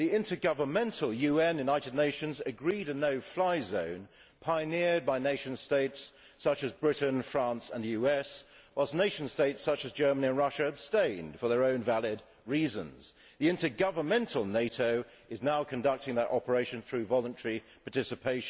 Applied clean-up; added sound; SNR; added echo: none; none; none; none.